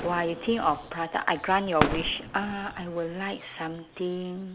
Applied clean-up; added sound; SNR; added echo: none; Fireworks; 7 dB; none.